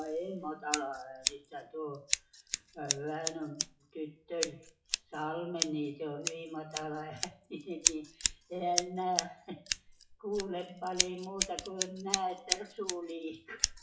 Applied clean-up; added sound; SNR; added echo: classical method WPE with log-MMSE.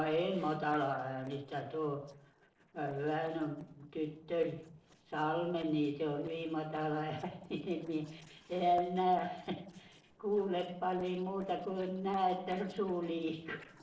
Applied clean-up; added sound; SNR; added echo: neural separator model SepFormer DNS4.